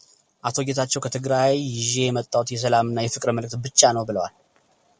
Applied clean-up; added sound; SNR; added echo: none; none; none; none.